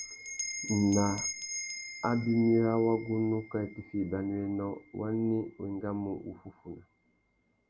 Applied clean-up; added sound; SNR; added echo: none; Bell; 12 dB; none.